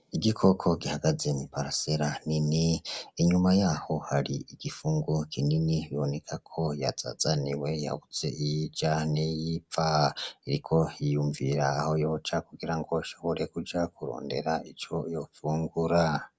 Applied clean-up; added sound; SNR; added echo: none; none; none; none.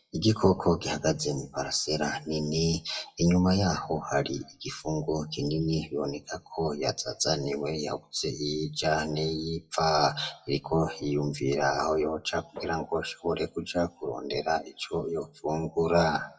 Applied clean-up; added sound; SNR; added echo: classical method WPE with log-MMSE.